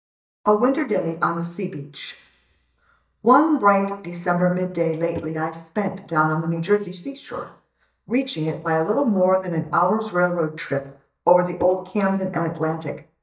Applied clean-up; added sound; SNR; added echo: neural mask model DeepFilterNet 3.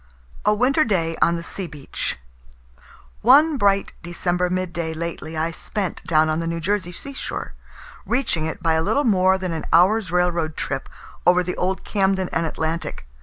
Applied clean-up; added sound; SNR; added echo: none; none; none; none.